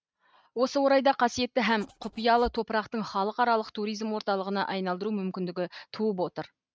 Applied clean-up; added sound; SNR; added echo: neural mask model RNNoise.